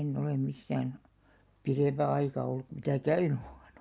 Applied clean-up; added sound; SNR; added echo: none; none; none; none.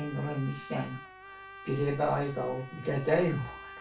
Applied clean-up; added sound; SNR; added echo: none; Trumpet; 15 dB; reverberation time 0.2 s.